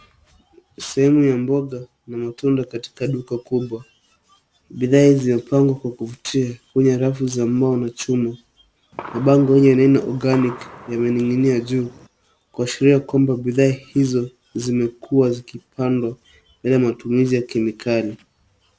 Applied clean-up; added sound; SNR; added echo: none; Gunshot, gunfire; 18 dB; none.